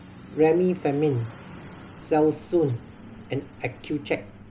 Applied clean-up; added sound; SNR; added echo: none; Truck; 18 dB; none.